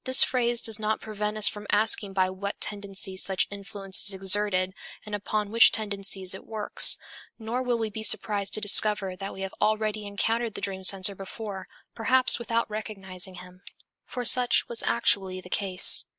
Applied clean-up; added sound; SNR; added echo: neural mask model Resemble Enhance denoiser.